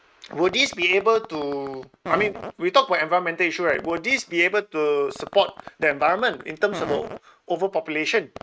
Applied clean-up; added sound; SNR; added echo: neural mask model RNNoise.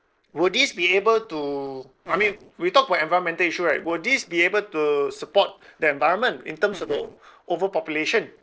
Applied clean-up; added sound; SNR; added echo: neural separator model SepFormer DNS4.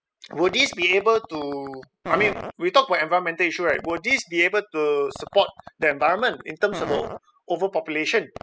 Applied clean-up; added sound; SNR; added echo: classical method spectral subtraction.